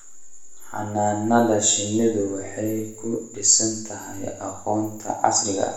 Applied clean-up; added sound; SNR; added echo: none; none; none; reverberation time 0.8 s.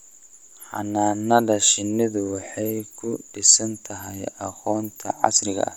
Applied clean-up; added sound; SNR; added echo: none; none; none; none.